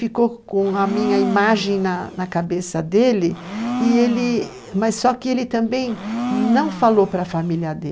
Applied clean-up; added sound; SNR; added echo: none; Domestic sounds, home sounds; 8 dB; none.